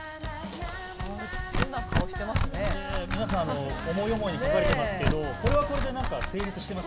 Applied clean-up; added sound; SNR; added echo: none; Tearing; 1 dB; none.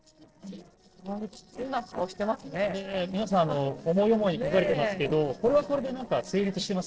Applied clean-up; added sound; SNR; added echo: neural separator model SepFormer DNS4.